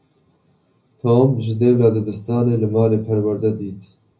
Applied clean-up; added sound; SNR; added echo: none; none; none; reverberation time 0.4 s.